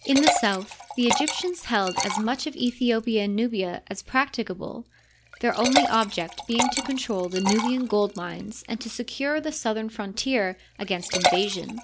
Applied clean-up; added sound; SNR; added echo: none; Liquid; 4 dB; none.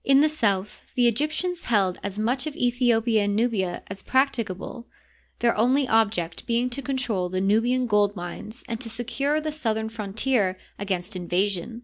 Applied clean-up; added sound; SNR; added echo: none; none; none; none.